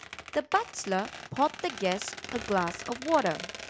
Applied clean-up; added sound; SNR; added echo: none; Squeak; 11 dB; none.